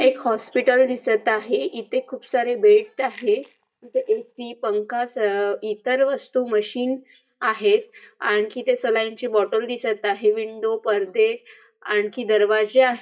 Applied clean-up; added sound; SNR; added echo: neural mask model DeepFilterNet 3.